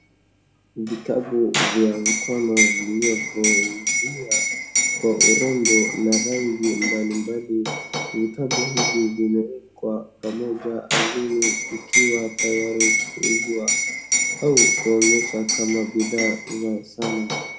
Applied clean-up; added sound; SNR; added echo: none; Liquid; 0 dB; reverberation time 0.4 s.